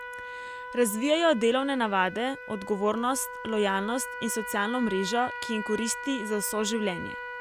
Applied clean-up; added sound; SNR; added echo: none; Trumpet; 10 dB; none.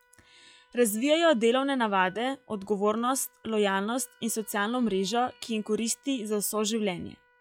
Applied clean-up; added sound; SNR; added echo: classical method log-MMSE.